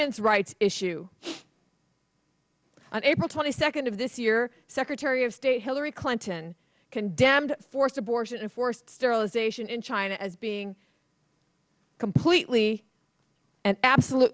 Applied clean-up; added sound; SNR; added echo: none; none; none; none.